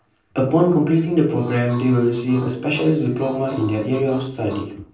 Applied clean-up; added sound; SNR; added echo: neural separator model SepFormer DNS4.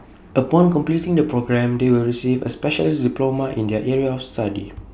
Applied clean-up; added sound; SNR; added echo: none; none; none; none.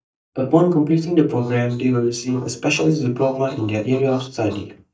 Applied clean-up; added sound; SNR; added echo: neural mask model DeepFilterNet 3.